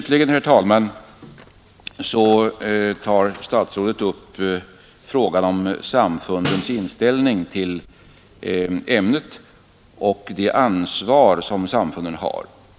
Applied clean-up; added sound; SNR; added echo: none; Snare drum; 11 dB; none.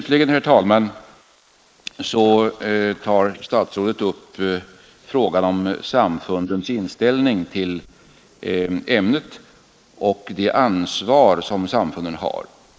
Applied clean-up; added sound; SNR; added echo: neural mask model Resemble Enhance denoiser.